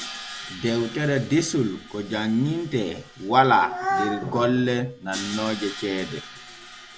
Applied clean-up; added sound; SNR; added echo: none; Crash cymbal; 16 dB; none.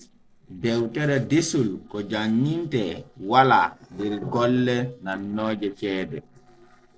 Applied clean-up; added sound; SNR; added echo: neural separator model SepFormer DNS4.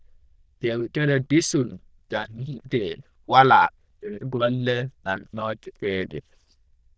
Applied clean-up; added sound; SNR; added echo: neural diffusion model UNIVERSE++.